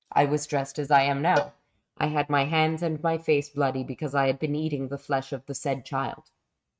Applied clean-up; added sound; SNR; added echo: neural mask model RNNoise.